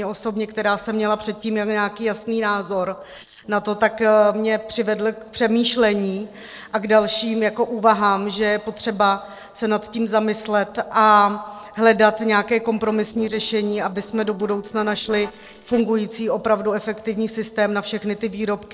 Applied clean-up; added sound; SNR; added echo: neural separator model SepFormer DNS4.